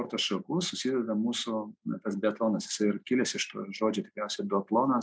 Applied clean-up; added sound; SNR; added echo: none; none; none; none.